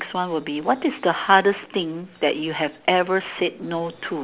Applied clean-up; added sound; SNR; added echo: none; none; none; none.